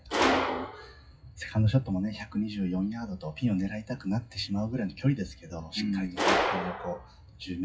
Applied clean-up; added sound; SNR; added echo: classical method WPE with log-MMSE.